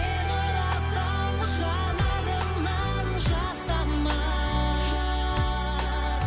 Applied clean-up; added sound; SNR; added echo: none; none; none; none.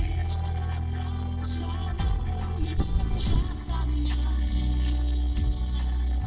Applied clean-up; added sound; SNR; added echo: neural separator model SepFormer DNS4.